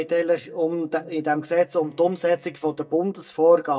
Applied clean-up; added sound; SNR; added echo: neural mask model DeepFilterNet 3.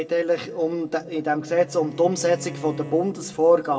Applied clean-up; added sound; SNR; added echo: none; Bowed string instrument; 17 dB; reverberation time 1.6 s.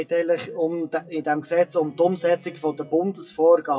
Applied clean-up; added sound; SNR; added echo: classical method WPE with log-MMSE.